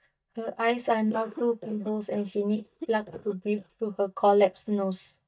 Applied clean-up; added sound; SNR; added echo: neural mask model DeepFilterNet 3.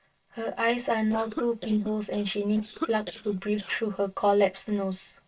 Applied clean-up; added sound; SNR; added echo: neural separator model SepFormer DNS4.